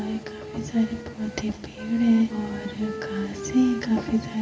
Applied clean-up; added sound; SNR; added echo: none; Wind instrument, woodwind instrument; 13 dB; reverberation time 1.3 s.